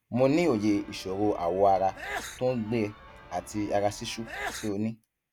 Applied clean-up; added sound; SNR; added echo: none; Sneeze / Church bell; 14 dB; none.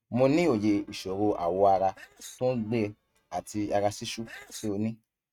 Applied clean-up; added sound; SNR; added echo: neural mask model RNNoise.